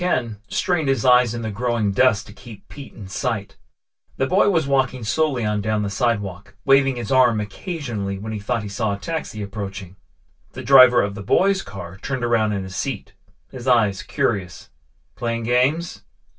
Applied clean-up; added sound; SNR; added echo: none; none; none; reverberation time 0.1 s.